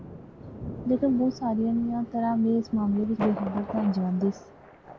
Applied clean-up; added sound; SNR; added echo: none; Thunder; 12 dB; none.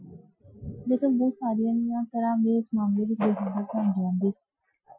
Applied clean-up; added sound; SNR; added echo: classical method Wiener filter.